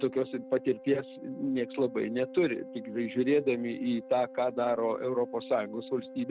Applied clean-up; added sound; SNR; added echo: none; Organ; 15 dB; none.